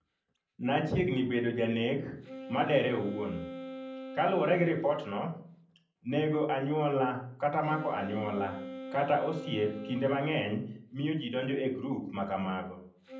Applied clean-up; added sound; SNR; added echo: none; Wind instrument, woodwind instrument; 14 dB; reverberation time 0.6 s.